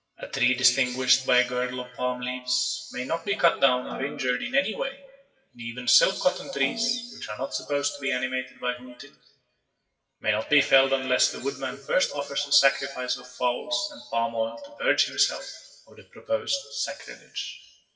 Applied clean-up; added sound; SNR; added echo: classical method WPE with log-MMSE.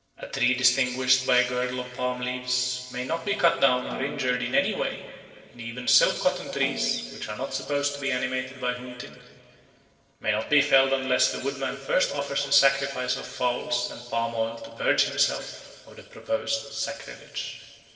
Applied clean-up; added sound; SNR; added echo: neural separator model SepFormer DNS4.